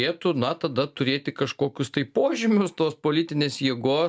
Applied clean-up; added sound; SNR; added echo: none; none; none; none.